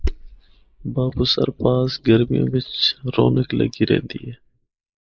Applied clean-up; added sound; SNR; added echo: neural mask model Resemble Enhance denoiser.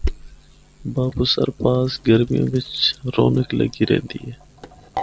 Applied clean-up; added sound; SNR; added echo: none; Sink (filling or washing); 12 dB; none.